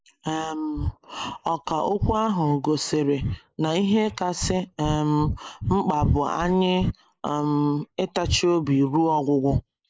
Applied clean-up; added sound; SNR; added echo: neural mask model Resemble Enhance denoiser.